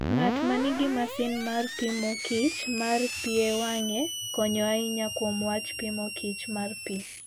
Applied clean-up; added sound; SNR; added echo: none; Screech; 5 dB; none.